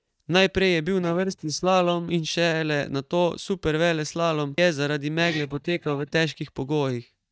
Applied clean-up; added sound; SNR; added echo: neural mask model DeepFilterNet 3.